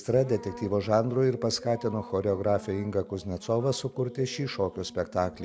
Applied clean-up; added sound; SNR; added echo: none; none; none; none.